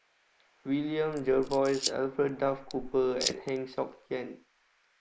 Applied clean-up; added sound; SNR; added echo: neural mask model Resemble Enhance denoiser.